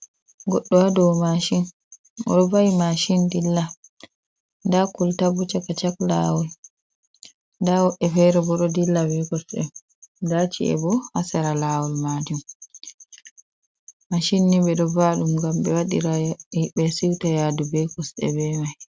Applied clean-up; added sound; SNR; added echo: none; none; none; none.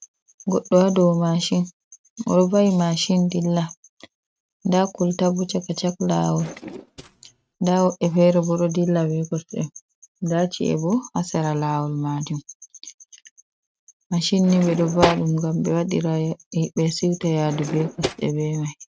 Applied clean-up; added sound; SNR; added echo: neural mask model RNNoise.